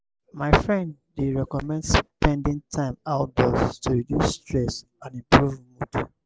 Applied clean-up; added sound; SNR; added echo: none; none; none; none.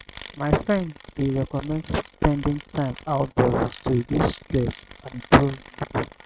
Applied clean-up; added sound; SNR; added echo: neural mask model RNNoise.